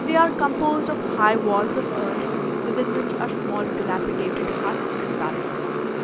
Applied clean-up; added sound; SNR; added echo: none; Motorcycle; 0 dB; none.